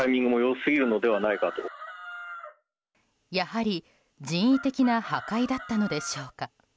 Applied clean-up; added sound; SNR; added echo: none; Chicken, rooster; 15 dB; none.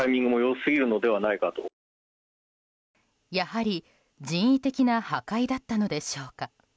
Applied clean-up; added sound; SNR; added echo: none; none; none; none.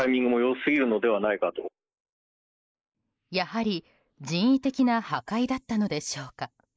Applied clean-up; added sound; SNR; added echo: neural mask model Resemble Enhance denoiser.